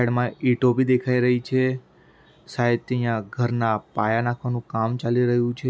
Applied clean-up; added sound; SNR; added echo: none; none; none; none.